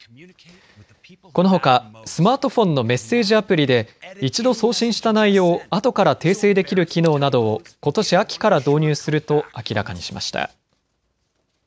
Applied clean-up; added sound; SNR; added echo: none; none; none; none.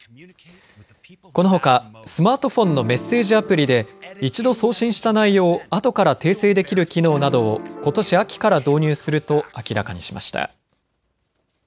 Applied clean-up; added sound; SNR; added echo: none; Piano; 16 dB; none.